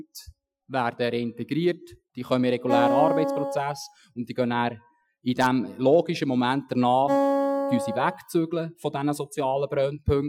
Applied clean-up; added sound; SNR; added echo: classical method Wiener filter.